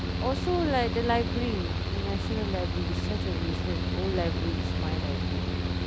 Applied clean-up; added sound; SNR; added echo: none; Mechanical fan; -3 dB; none.